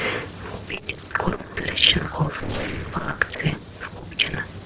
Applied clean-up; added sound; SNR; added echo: neural separator model SepFormer DNS4.